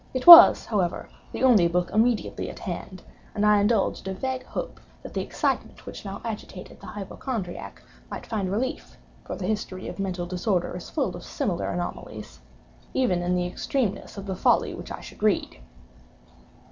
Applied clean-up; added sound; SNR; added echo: none; none; none; none.